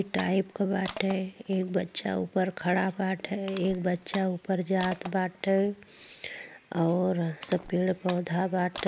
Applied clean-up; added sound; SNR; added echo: none; Crushing; 17 dB; none.